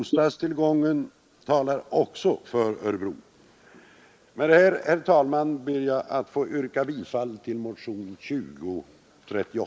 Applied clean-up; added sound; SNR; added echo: neural mask model Resemble Enhance denoiser.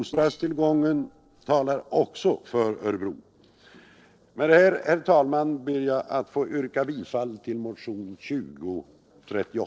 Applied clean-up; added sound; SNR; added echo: neural separator model SepFormer DNS4.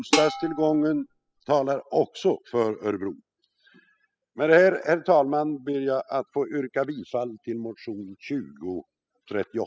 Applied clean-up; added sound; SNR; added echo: classical method spectral subtraction.